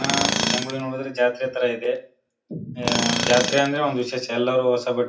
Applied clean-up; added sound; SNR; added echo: none; Tools; 4 dB; reverberation time 0.3 s.